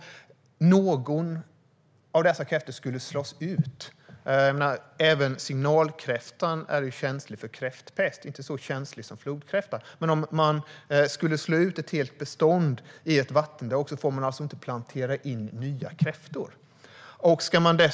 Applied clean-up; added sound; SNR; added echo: none; none; none; none.